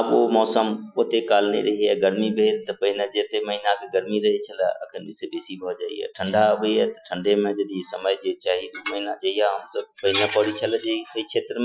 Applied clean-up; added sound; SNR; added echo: classical method Wiener filter.